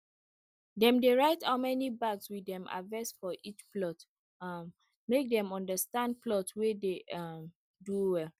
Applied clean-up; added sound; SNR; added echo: none; none; none; none.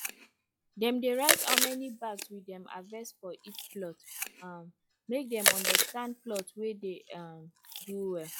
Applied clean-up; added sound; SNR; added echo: classical method log-MMSE.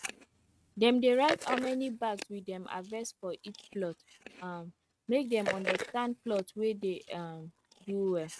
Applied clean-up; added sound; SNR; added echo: neural mask model RNNoise.